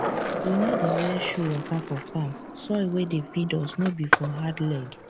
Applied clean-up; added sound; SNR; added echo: none; Skateboard; 2 dB; none.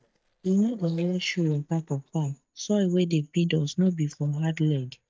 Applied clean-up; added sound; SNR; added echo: neural mask model DeepFilterNet 3.